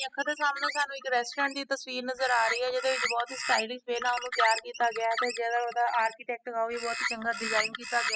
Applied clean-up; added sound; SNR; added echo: classical method spectral subtraction.